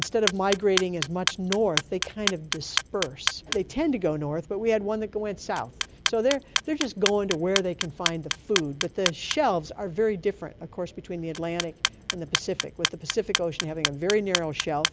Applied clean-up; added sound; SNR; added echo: none; Clock; 4 dB; none.